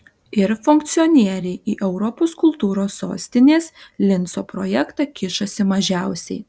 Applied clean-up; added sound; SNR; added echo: none; none; none; none.